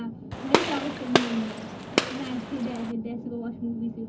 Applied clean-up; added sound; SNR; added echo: none; Gunshot, gunfire; -3 dB; reverberation time 0.4 s.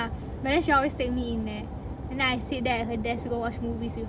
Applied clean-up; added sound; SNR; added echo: none; none; none; none.